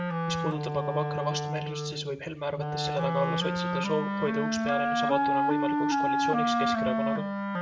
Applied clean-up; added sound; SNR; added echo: none; Wind instrument, woodwind instrument; -4 dB; reverberation time 0.5 s.